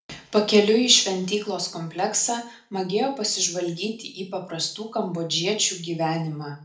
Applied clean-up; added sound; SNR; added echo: none; none; none; reverberation time 0.4 s.